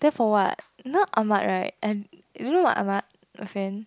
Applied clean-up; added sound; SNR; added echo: none; none; none; none.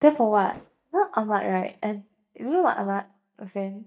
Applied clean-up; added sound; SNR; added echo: neural mask model DeepFilterNet 3.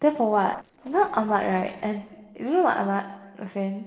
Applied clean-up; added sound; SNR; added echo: neural separator model SepFormer DNS4.